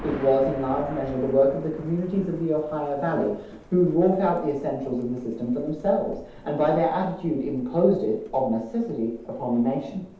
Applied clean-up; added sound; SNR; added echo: none; Thunder; 19 dB; reverberation time 0.8 s.